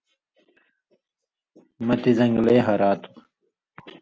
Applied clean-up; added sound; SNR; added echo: none; none; none; none.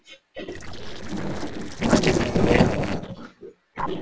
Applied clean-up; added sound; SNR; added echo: neural separator model SepFormer DNS4.